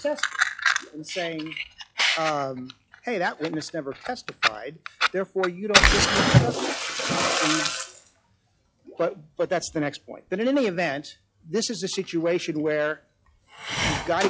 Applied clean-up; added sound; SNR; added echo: classical method log-MMSE.